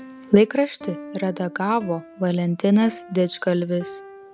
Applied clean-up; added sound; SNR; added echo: none; Piano; 18 dB; none.